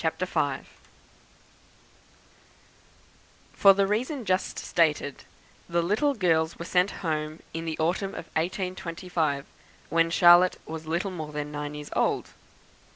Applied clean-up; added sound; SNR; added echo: none; none; none; none.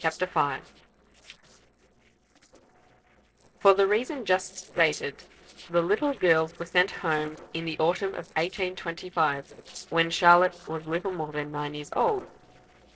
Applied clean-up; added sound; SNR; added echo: neural separator model SepFormer DNS4.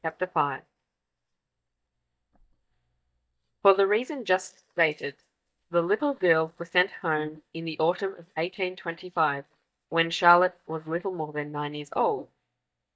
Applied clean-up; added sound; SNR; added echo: neural mask model DeepFilterNet 3.